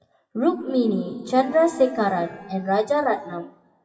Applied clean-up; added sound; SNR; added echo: classical method WPE with log-MMSE.